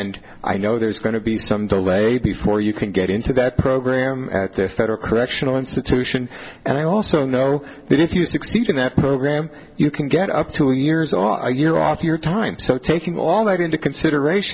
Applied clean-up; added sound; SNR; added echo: none; none; none; none.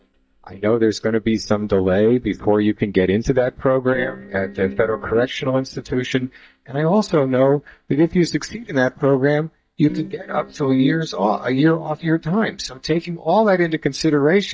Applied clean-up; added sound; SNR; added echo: neural mask model DeepFilterNet 3.